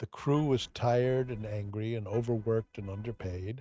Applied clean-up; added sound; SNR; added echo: neural mask model RNNoise.